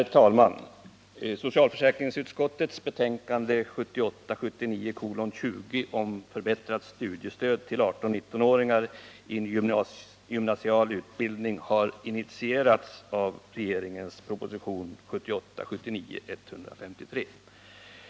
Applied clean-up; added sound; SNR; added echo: none; none; none; none.